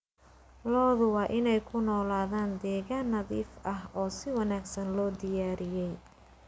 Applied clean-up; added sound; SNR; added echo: none; none; none; none.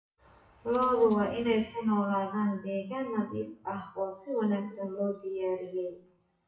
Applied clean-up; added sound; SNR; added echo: classical method WPE with log-MMSE.